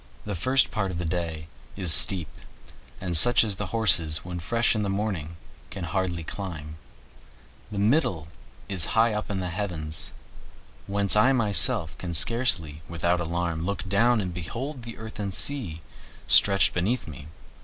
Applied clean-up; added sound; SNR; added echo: none; none; none; none.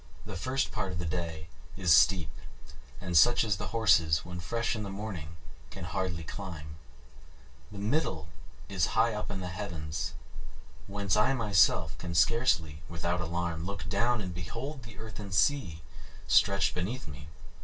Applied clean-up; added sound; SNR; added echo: none; none; none; reverberation time 0.1 s.